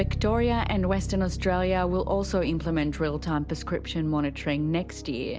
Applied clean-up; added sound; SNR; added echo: none; Bass guitar; 7 dB; none.